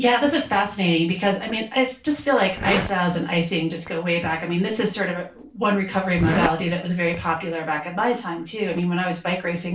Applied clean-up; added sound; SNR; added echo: none; Zipper (clothing); 12 dB; reverberation time 0.3 s.